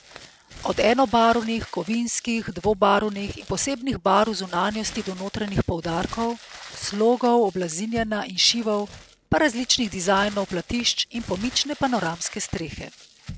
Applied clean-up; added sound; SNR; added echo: none; Crumpling, crinkling; 19 dB; none.